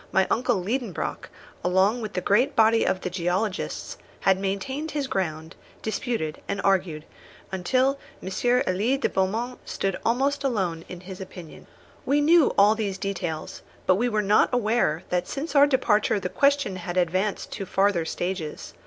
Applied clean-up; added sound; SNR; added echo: none; none; none; none.